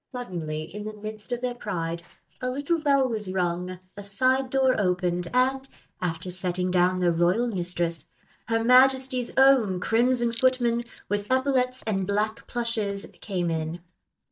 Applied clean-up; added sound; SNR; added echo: neural mask model DeepFilterNet 3.